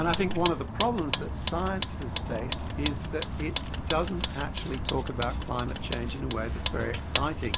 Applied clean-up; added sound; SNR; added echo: none; Vehicle; -2 dB; none.